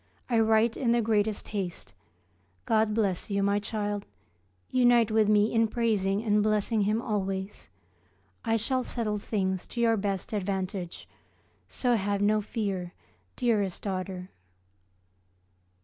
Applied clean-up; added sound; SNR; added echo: none; none; none; none.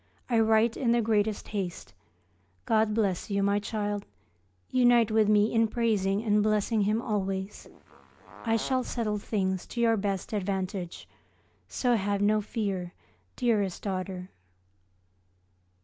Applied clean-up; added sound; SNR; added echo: none; Fart; 18 dB; none.